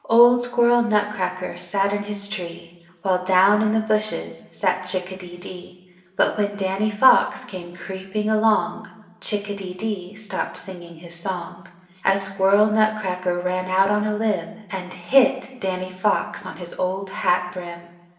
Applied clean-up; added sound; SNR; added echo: none; none; none; reverberation time 1.0 s.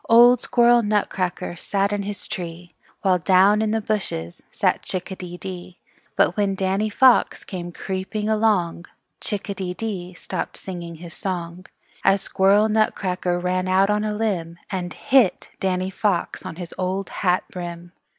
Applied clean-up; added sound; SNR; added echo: none; none; none; none.